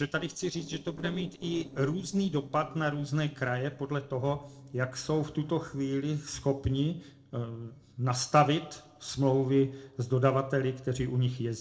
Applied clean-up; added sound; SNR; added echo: neural separator model SepFormer DNS4.